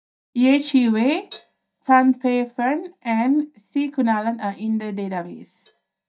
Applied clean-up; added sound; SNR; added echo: neural mask model DeepFilterNet 3.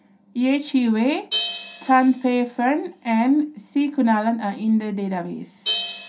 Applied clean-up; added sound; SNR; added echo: none; Crash cymbal; 13 dB; reverberation time 0.3 s.